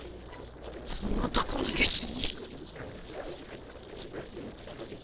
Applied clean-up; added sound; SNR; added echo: neural separator model SepFormer DNS4.